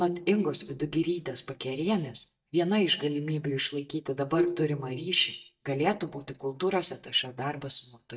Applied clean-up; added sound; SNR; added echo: neural mask model DeepFilterNet 3.